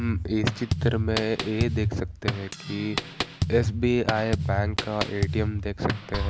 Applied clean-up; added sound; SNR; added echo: none; Drum kit; 1 dB; none.